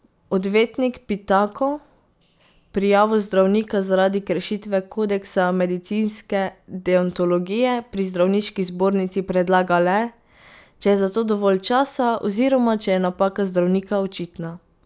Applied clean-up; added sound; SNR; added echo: none; none; none; none.